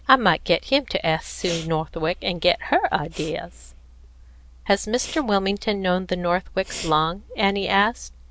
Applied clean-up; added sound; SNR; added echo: none; Respiratory sounds; 20 dB; none.